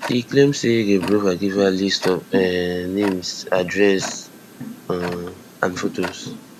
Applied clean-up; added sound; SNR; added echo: none; Tick-tock; 13 dB; none.